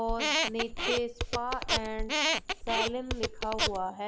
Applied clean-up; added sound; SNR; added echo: none; Squeak; -3 dB; none.